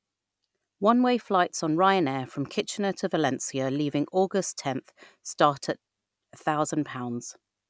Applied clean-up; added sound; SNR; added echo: none; none; none; none.